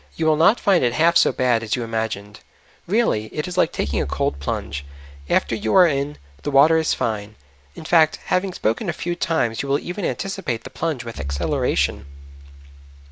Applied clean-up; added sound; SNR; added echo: none; Bowed string instrument; 14 dB; none.